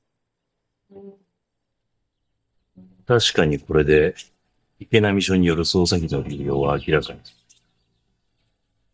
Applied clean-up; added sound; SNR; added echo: neural mask model DeepFilterNet 3.